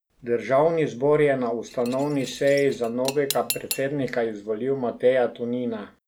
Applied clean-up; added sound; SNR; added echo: none; Cutlery, silverware / Dishes, pots, and pans; 12 dB; none.